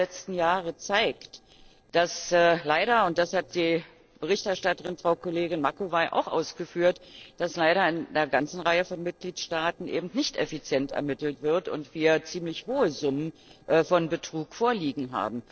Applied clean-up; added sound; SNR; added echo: neural separator model SepFormer DNS4.